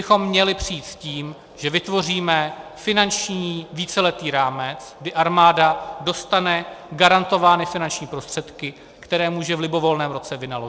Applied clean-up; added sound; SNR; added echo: none; none; none; none.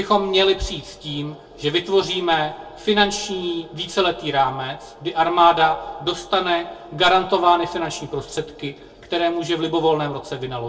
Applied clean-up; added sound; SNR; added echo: none; none; none; reverberation time 0.1 s.